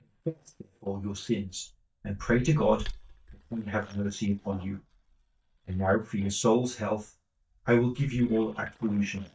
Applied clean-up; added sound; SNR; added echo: neural mask model DeepFilterNet 3.